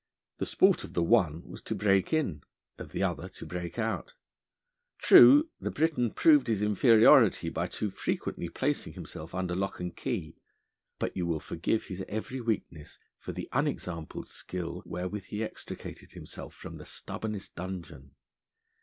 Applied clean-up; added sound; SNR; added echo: none; none; none; none.